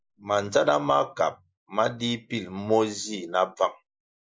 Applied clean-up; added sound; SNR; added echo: neural mask model Resemble Enhance denoiser.